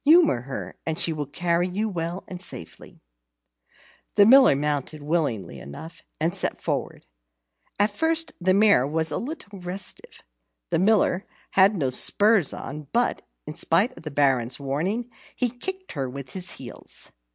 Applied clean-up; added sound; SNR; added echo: none; none; none; none.